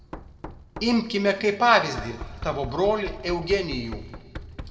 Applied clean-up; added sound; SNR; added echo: none; Knock; 13 dB; reverberation time 1.5 s.